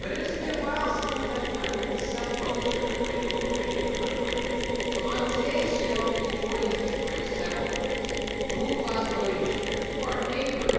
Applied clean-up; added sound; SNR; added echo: none; Mechanisms; -4 dB; reverberation time 2.1 s.